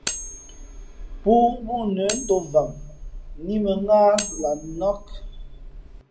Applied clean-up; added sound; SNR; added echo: none; Cutlery, silverware; 11 dB; reverberation time 0.2 s.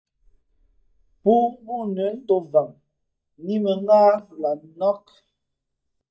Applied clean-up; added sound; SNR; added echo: neural mask model DeepFilterNet 3.